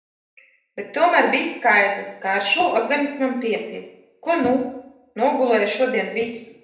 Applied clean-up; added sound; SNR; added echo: none; none; none; reverberation time 0.7 s.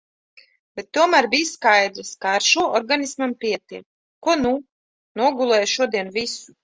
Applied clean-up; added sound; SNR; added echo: none; none; none; none.